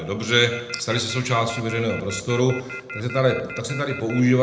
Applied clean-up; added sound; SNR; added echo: none; Telephone; 14 dB; reverberation time 0.7 s.